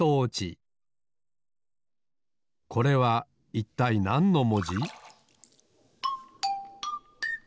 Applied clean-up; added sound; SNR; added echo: none; Splash, splatter; 14 dB; none.